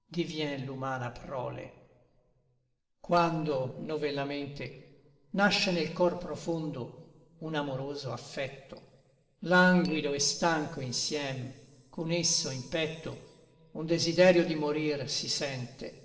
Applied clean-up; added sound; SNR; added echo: neural separator model SepFormer DNS4.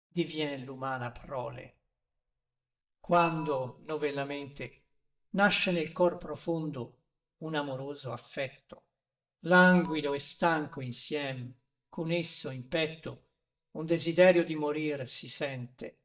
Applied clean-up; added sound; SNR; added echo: neural mask model DeepFilterNet 3.